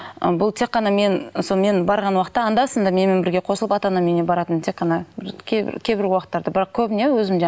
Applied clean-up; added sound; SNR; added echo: none; none; none; none.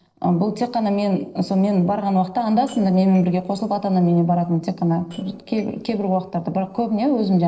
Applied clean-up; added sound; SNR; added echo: neural separator model SepFormer DNS4.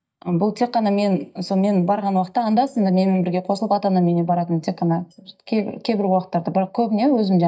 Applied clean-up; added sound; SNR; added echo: neural mask model DeepFilterNet 3.